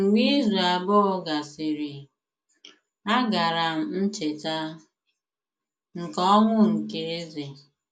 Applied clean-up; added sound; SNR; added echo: none; none; none; none.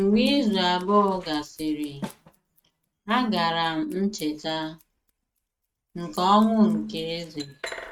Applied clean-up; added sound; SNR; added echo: neural mask model RNNoise.